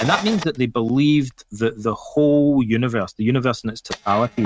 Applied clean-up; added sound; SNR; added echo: neural mask model RNNoise.